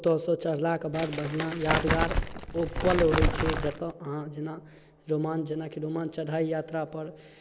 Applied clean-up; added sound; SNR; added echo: none; Crumpling, crinkling; 0 dB; none.